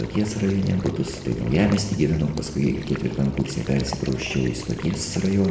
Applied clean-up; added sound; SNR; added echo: none; Water / Liquid; 14 dB; reverberation time 1.0 s.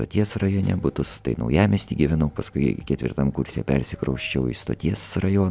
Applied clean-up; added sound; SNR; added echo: none; none; none; none.